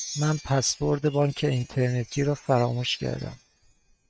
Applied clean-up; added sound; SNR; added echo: neural mask model RNNoise.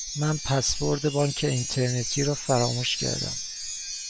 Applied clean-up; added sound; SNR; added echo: none; Wind chime; 7 dB; none.